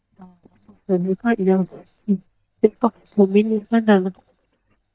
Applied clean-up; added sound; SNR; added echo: neural mask model DeepFilterNet 3.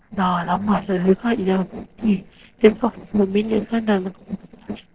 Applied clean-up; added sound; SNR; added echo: neural separator model SepFormer DNS4.